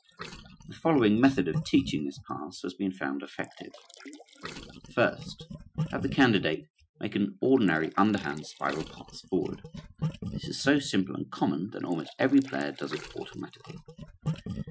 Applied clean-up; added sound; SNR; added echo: classical method Wiener filter.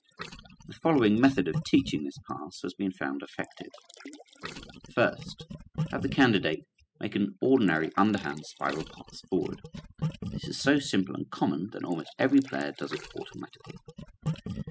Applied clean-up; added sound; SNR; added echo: classical method spectral subtraction.